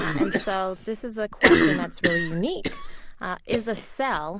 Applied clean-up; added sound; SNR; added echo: none; Cough; -3 dB; none.